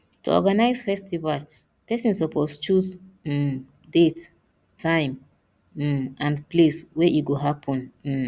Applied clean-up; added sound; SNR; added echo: none; none; none; none.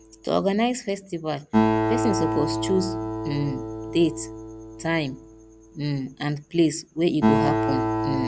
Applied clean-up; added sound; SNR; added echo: none; Acoustic guitar; 1 dB; none.